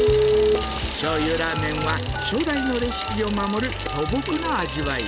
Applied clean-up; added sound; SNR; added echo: none; Bicycle + Telephone; 1 dB; none.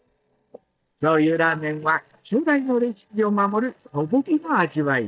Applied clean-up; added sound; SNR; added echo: neural mask model DeepFilterNet 3.